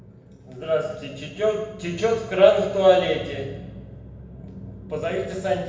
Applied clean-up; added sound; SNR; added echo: none; none; none; reverberation time 0.9 s.